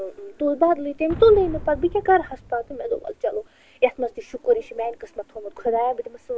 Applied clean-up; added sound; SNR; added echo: none; Boom; 14 dB; none.